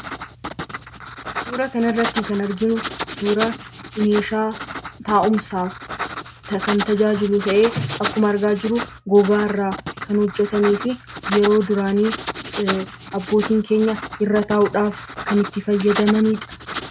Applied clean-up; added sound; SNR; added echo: none; Writing; 10 dB; none.